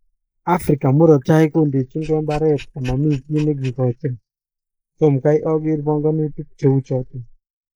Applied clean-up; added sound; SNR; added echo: neural mask model Resemble Enhance denoiser.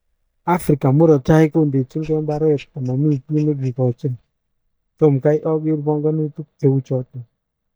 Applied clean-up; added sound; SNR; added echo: neural mask model DeepFilterNet 3.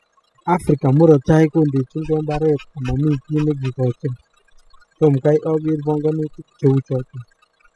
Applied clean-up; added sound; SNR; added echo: classical method spectral subtraction.